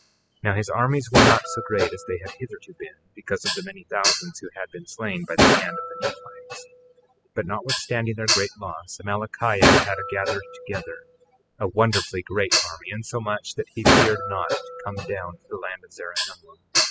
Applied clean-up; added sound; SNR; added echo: classical method spectral subtraction.